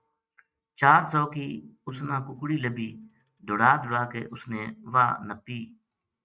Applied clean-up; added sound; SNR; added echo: neural mask model RNNoise.